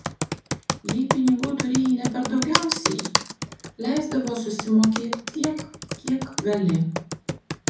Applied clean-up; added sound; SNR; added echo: none; Computer keyboard; 4 dB; reverberation time 0.6 s.